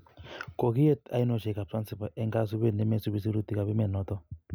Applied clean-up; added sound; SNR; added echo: none; none; none; none.